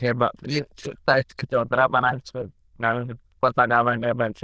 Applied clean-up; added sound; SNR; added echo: neural diffusion model UNIVERSE++.